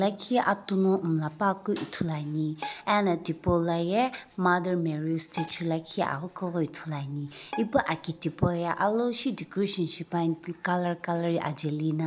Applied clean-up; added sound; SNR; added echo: none; Bowed string instrument; 19 dB; none.